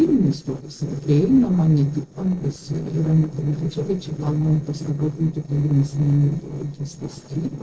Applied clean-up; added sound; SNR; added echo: neural separator model SepFormer DNS4.